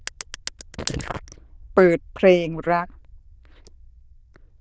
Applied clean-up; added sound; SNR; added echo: neural diffusion model UNIVERSE++.